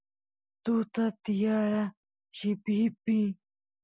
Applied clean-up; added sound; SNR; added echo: none; none; none; none.